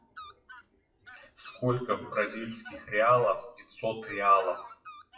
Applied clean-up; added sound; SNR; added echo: classical method WPE with log-MMSE.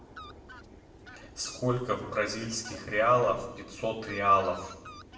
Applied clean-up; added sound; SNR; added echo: none; Fowl; 17 dB; reverberation time 0.8 s.